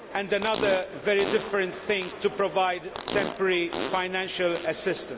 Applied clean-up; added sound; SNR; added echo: none; Fart; 10 dB; none.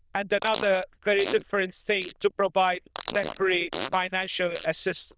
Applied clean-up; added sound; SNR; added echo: neural diffusion model UNIVERSE++.